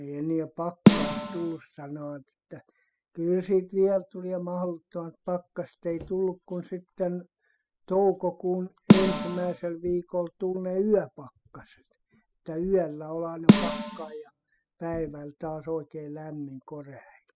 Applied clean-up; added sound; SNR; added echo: classical method spectral subtraction.